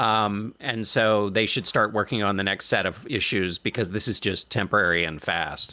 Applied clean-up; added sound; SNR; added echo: none; none; none; none.